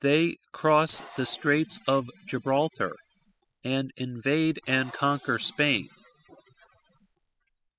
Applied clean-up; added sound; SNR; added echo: classical method spectral subtraction.